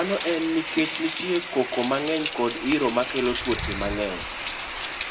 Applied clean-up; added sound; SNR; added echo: none; Rain; 6 dB; reverberation time 0.7 s.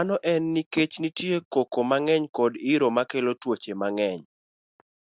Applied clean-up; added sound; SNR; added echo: none; none; none; none.